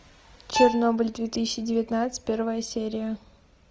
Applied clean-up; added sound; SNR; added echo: none; Bowed string instrument; 4 dB; none.